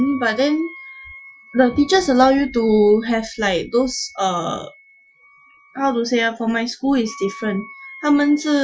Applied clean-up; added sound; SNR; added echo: classical method Wiener filter.